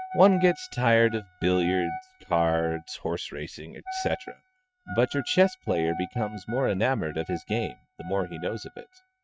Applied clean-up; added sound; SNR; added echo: neural mask model RNNoise.